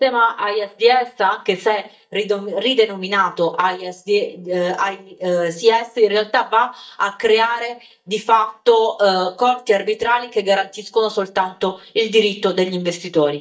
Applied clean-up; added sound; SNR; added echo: neural mask model DeepFilterNet 3.